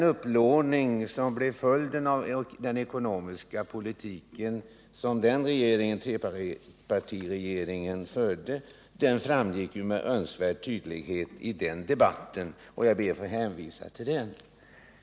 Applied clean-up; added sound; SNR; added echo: none; none; none; none.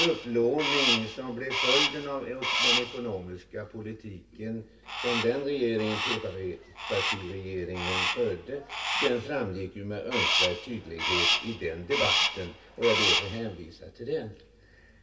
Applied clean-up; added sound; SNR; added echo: none; Crow; -1 dB; reverberation time 0.2 s.